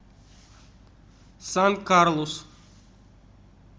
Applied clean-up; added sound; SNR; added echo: none; none; none; none.